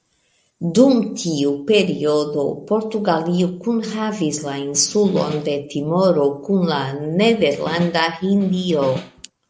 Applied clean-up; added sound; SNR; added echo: none; Snare drum; 15 dB; none.